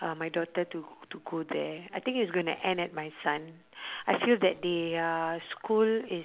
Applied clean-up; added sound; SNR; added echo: none; none; none; none.